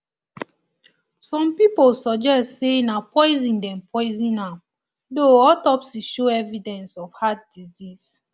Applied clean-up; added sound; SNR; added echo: none; none; none; none.